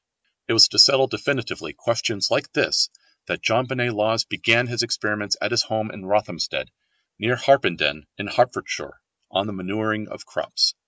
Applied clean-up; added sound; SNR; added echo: none; none; none; none.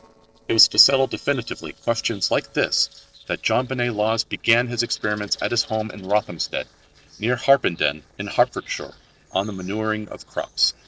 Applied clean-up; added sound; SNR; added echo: neural separator model SepFormer DNS4.